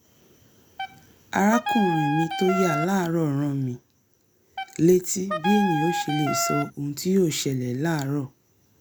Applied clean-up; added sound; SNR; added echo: none; Wind instrument, woodwind instrument; 4 dB; none.